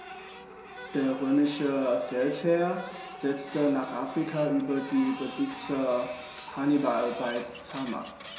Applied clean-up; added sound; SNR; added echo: none; Printer; 14 dB; reverberation time 0.7 s.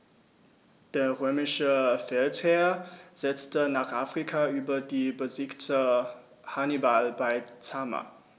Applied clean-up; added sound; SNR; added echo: none; none; none; none.